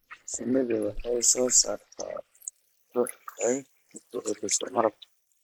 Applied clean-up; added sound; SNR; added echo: neural mask model Resemble Enhance denoiser.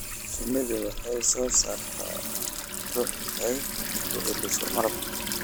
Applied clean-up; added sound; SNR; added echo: none; Sink (filling or washing) / Water tap, faucet; 2 dB; none.